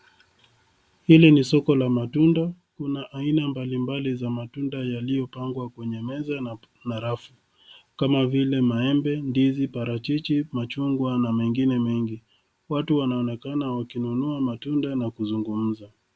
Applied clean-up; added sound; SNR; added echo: none; none; none; none.